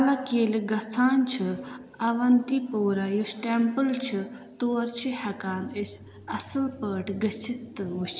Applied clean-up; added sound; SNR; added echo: none; none; none; none.